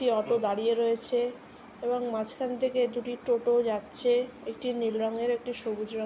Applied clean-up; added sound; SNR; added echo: none; none; none; none.